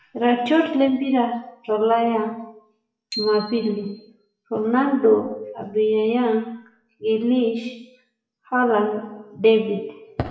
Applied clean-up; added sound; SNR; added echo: classical method WPE with log-MMSE.